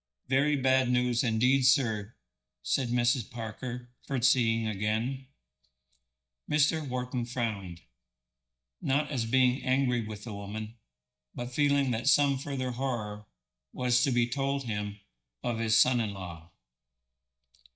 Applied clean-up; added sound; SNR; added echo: neural mask model DeepFilterNet 3.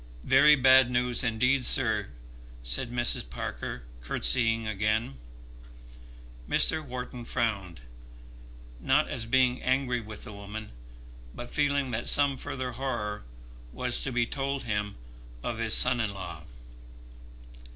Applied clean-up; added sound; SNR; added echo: none; none; none; none.